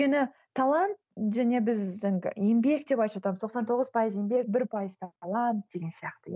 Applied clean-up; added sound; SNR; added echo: none; none; none; none.